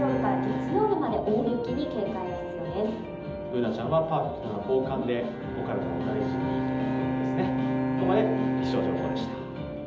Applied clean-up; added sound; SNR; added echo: none; Bowed string instrument; 3 dB; reverberation time 1.2 s.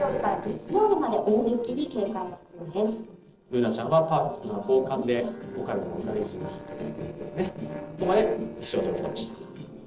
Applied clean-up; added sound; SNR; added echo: neural separator model SepFormer DNS4.